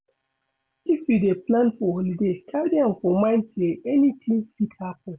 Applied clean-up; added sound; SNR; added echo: none; none; none; none.